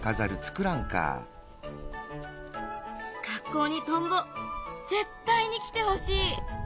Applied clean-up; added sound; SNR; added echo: none; Rain; 10 dB; none.